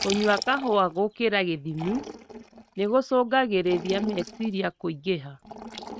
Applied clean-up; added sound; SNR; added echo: neural mask model RNNoise.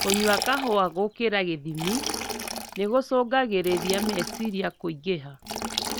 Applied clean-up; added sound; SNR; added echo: none; Liquid; 7 dB; none.